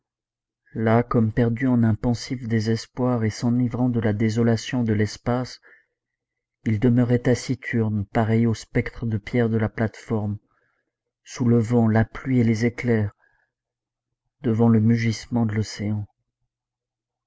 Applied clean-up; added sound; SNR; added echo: none; none; none; none.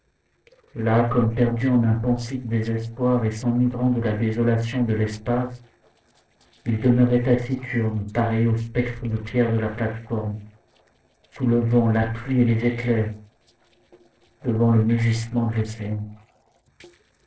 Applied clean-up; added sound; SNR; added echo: neural separator model SepFormer DNS4.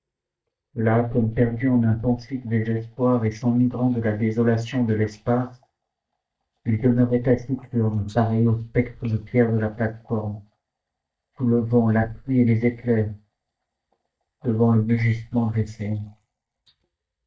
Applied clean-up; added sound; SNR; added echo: neural mask model DeepFilterNet 3.